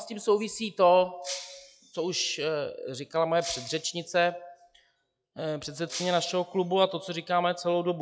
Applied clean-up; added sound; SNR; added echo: classical method log-MMSE.